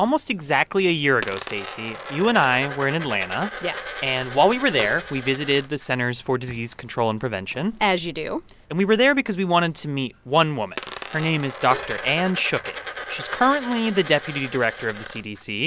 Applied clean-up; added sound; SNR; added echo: none; Coin (dropping) + Dishes, pots, and pans; 13 dB; none.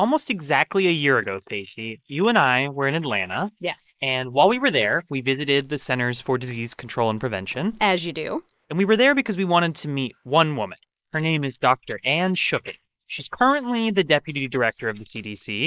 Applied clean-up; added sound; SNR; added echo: neural mask model Resemble Enhance denoiser.